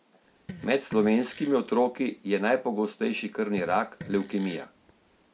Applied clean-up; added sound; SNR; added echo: none; Fart; 18 dB; none.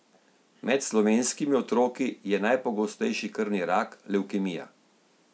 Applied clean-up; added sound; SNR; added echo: none; none; none; none.